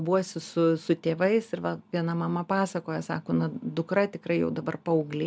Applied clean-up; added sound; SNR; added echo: none; none; none; none.